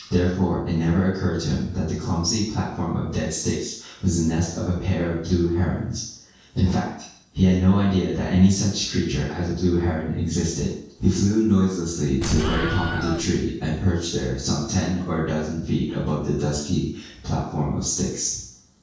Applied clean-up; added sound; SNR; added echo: neural separator model SepFormer DNS4.